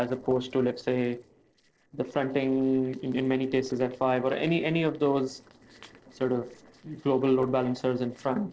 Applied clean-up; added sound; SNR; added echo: neural separator model SepFormer DNS4.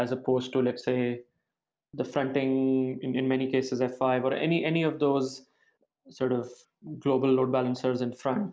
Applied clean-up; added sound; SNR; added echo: none; none; none; none.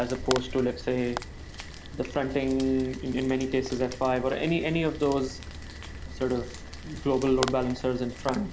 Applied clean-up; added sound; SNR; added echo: none; Rain; 10 dB; none.